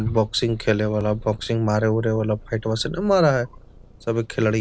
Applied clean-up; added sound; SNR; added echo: none; Wild animals + Purr; 17 dB; none.